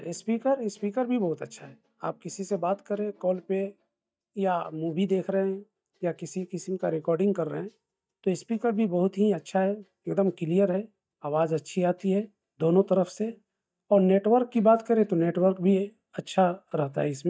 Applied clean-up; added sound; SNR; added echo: neural mask model DeepFilterNet 3.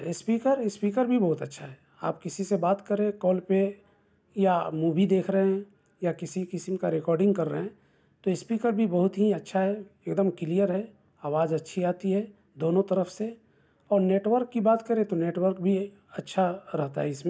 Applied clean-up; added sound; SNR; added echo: none; none; none; none.